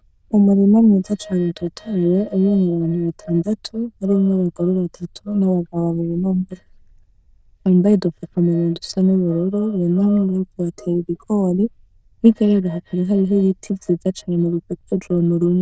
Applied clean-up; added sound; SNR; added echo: neural diffusion model UNIVERSE++.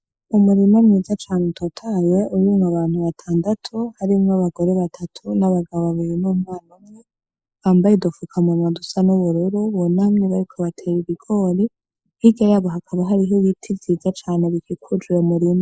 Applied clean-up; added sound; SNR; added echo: neural mask model Resemble Enhance denoiser.